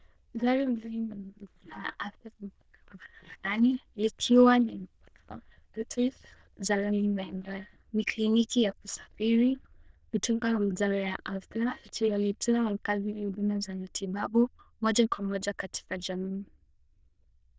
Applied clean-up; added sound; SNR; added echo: neural diffusion model UNIVERSE++.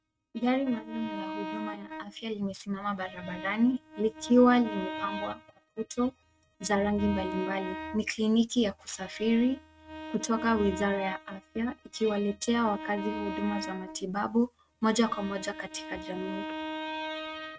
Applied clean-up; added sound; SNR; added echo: neural mask model RNNoise.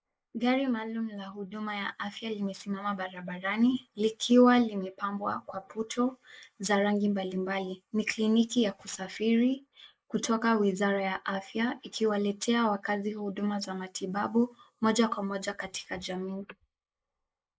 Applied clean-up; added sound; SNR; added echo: neural mask model Resemble Enhance denoiser.